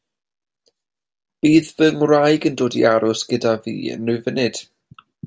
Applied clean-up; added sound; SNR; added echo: none; none; none; none.